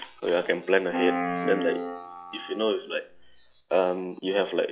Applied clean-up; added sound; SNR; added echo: classical method log-MMSE.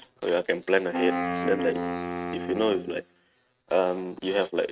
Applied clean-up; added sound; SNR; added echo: neural mask model RNNoise.